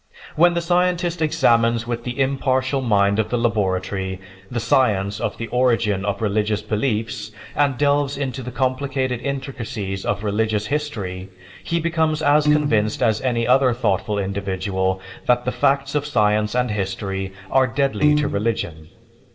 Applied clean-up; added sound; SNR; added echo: none; Piano; 1 dB; reverberation time 1.9 s.